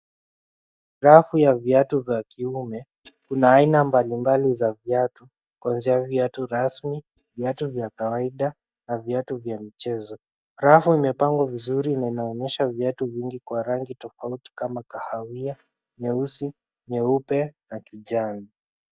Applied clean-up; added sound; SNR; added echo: neural mask model DeepFilterNet 3.